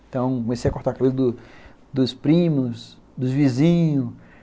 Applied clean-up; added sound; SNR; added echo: none; none; none; none.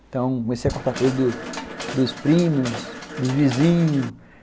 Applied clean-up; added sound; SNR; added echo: none; Mechanisms; 11 dB; none.